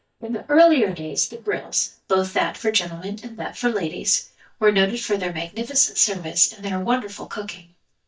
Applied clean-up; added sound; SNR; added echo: neural mask model DeepFilterNet 3.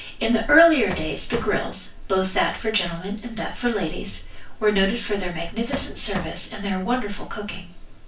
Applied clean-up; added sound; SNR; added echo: none; Bass drum; 12 dB; reverberation time 0.3 s.